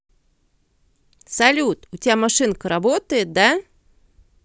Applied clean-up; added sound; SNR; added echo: none; none; none; none.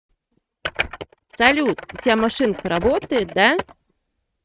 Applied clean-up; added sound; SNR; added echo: neural mask model RNNoise.